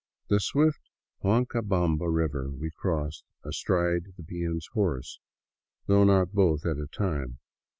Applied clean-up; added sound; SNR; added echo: none; none; none; none.